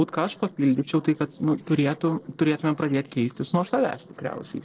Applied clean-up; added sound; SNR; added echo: neural separator model SepFormer DNS4.